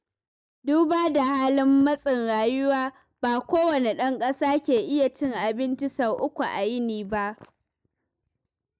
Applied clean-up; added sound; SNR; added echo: neural mask model DeepFilterNet 3.